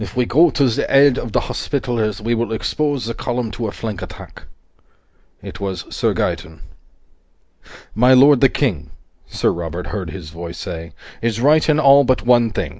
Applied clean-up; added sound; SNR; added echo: none; none; none; none.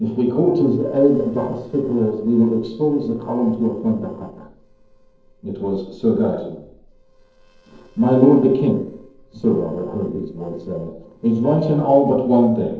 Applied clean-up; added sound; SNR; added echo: neural separator model SepFormer DNS4.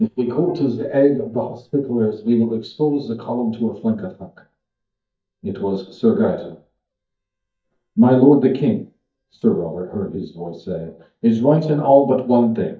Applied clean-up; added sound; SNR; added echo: neural mask model DeepFilterNet 3.